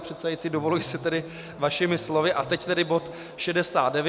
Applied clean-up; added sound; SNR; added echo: none; Electric guitar; 19 dB; none.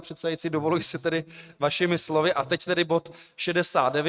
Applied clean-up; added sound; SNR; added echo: neural mask model RNNoise.